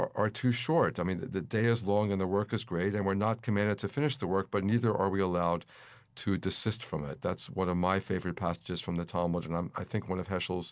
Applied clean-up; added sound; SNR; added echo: none; none; none; none.